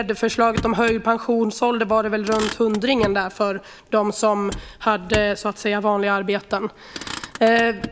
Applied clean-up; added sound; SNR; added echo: none; Motor vehicle (road); 14 dB; none.